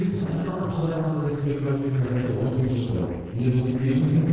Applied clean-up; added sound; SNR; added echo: neural separator model SepFormer DNS4.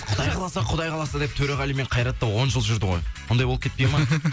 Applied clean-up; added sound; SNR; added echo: none; none; none; none.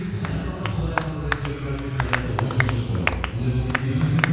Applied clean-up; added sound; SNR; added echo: none; Applause; 6 dB; reverberation time 2.0 s.